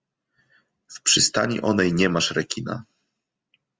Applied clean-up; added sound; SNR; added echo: none; none; none; none.